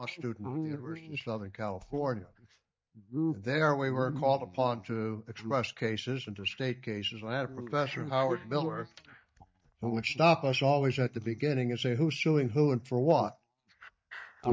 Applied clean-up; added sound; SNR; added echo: neural mask model DeepFilterNet 3.